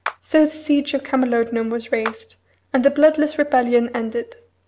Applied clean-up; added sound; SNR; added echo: none; Clapping; 16 dB; none.